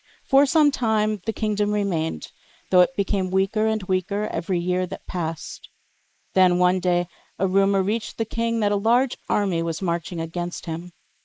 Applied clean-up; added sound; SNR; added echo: neural mask model Resemble Enhance denoiser.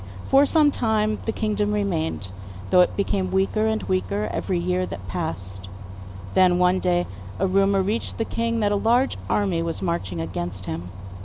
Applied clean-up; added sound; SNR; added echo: none; Bus; 10 dB; none.